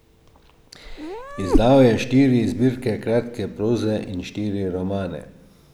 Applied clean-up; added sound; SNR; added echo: none; Meow; 2 dB; none.